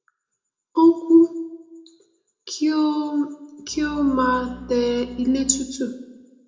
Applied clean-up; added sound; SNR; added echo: none; Bowed string instrument; 19 dB; reverberation time 0.6 s.